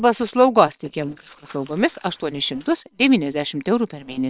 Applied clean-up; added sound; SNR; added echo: neural separator model SepFormer WHAM!.